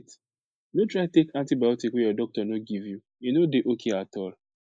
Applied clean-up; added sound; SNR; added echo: neural mask model Resemble Enhance denoiser.